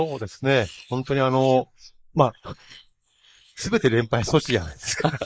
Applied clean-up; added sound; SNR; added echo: neural mask model Resemble Enhance denoiser.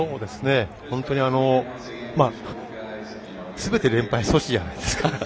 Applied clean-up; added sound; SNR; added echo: none; none; none; none.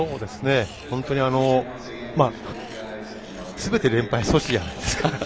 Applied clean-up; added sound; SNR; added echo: none; Writing; 19 dB; none.